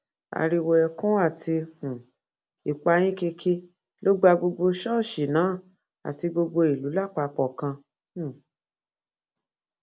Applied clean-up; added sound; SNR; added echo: none; none; none; none.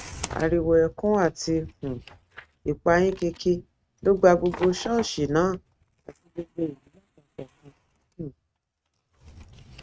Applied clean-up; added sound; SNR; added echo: neural mask model RNNoise.